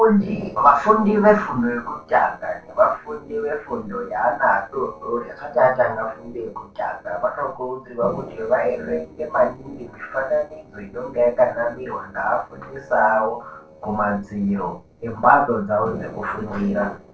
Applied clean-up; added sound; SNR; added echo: neural separator model SepFormer DNS4.